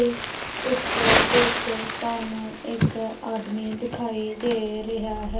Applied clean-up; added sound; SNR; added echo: none; Crumpling, crinkling; -1 dB; reverberation time 0.3 s.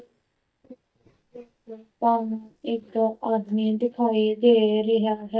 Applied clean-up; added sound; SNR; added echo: neural mask model DeepFilterNet 3.